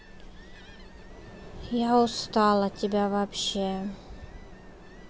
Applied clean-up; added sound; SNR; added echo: none; Ocean; 18 dB; none.